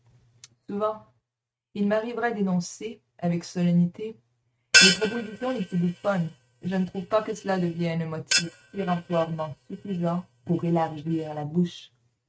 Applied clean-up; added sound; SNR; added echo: neural mask model RNNoise.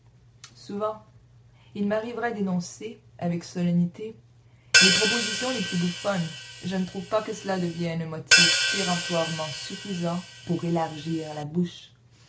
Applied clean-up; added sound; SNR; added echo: none; Crash cymbal / Hi-hat; -3 dB; none.